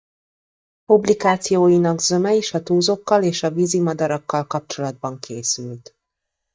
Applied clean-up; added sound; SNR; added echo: neural mask model DeepFilterNet 3.